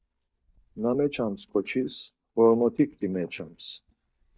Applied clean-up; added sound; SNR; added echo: neural mask model DeepFilterNet 3.